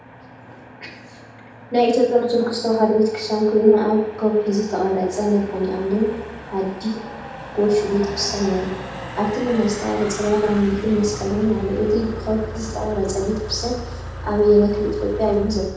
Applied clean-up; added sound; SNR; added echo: none; Motor vehicle (road); 12 dB; reverberation time 0.8 s.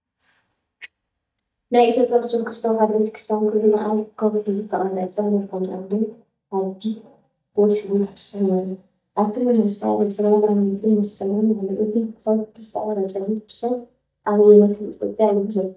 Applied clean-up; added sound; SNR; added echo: neural mask model DeepFilterNet 3.